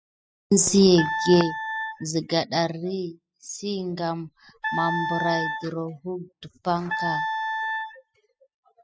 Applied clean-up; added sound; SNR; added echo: classical method spectral subtraction.